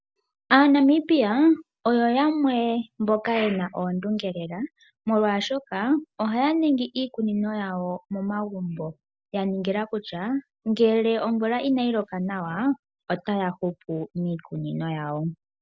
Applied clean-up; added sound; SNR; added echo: none; none; none; none.